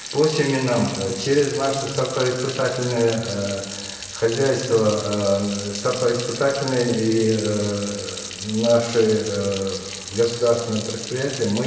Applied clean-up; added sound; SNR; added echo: none; Sink (filling or washing) / Water tap, faucet; 11 dB; reverberation time 1.2 s.